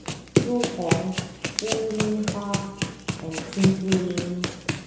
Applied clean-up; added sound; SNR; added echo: none; Run; 0 dB; reverberation time 1.1 s.